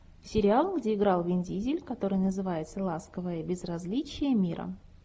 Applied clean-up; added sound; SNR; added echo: none; none; none; none.